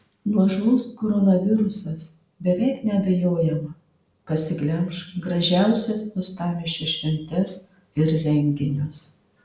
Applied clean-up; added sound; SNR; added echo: none; none; none; none.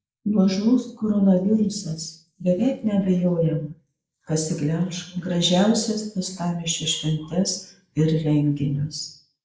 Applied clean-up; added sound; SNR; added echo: neural mask model Resemble Enhance denoiser.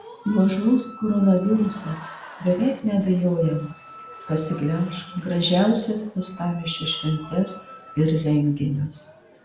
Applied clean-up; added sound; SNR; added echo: none; Wind instrument, woodwind instrument + Applause / Crowd; 20 dB; none.